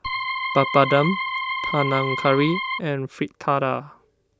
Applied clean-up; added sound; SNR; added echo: none; Organ; 3 dB; none.